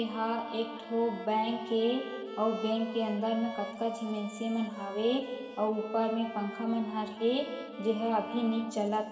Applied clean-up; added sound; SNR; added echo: none; Bowed string instrument; 13 dB; reverberation time 2.2 s.